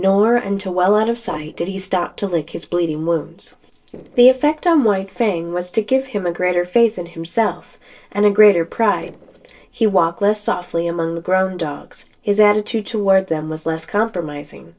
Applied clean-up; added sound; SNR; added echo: neural separator model SepFormer DNS4.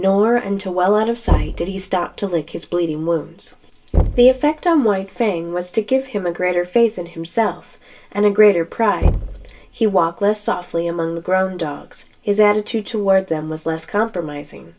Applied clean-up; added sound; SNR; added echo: none; Knock / Wood; 6 dB; reverberation time 0.2 s.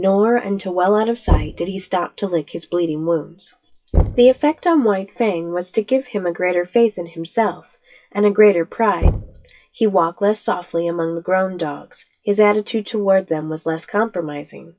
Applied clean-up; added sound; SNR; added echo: classical method WPE with log-MMSE.